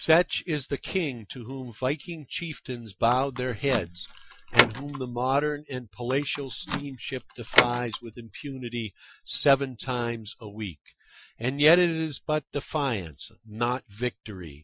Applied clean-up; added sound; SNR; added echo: classical method Wiener filter.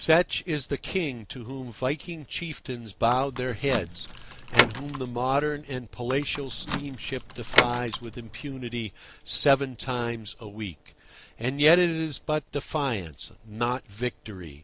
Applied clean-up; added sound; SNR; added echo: none; Door / Car; 3 dB; none.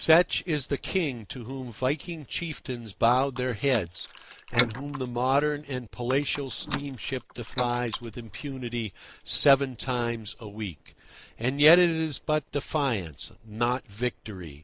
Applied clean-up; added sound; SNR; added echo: neural mask model Resemble Enhance denoiser.